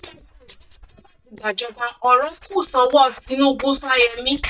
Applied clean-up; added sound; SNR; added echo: neural mask model DeepFilterNet 3.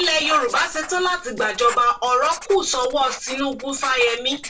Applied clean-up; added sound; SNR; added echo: neural separator model SepFormer DNS4.